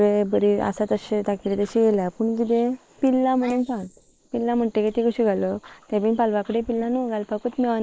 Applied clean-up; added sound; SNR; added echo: neural mask model Resemble Enhance denoiser.